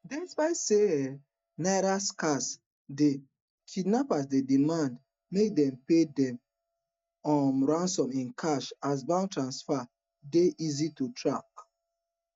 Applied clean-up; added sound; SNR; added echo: neural mask model DeepFilterNet 3.